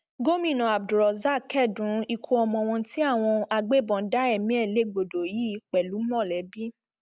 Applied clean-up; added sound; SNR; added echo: none; none; none; none.